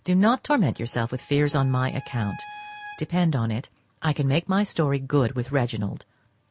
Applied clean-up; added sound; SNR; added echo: none; Bowed string instrument; 19 dB; none.